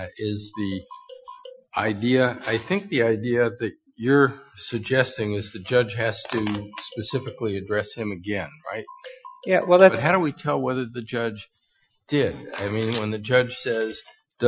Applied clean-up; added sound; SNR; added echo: classical method Wiener filter.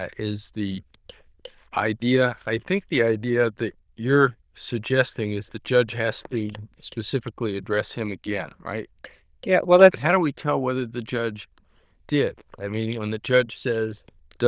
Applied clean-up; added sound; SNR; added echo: neural diffusion model UNIVERSE++.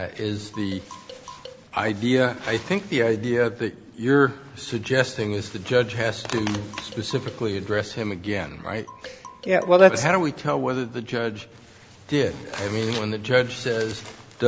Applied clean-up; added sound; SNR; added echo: none; Marimba, xylophone; 20 dB; none.